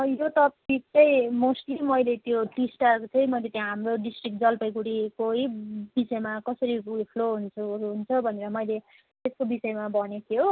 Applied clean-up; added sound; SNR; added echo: none; none; none; none.